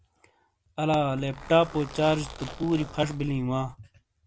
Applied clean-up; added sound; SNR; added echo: none; Zipper (clothing); 15 dB; none.